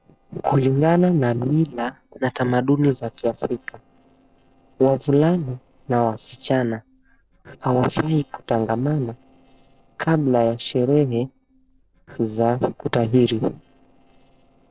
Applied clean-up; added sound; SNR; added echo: neural separator model SepFormer DNS4.